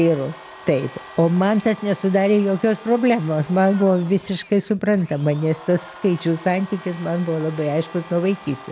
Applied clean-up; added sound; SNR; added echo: none; Domestic sounds, home sounds; 19 dB; none.